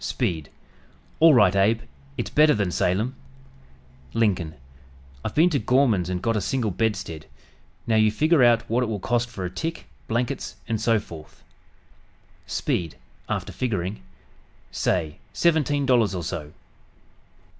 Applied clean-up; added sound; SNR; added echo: none; none; none; none.